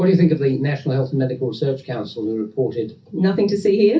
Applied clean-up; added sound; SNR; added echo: none; none; none; reverberation time 0.3 s.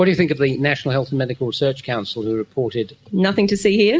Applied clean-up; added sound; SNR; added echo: none; none; none; none.